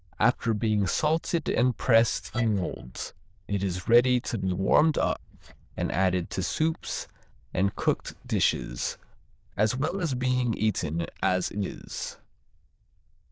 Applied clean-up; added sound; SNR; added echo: neural diffusion model UNIVERSE++.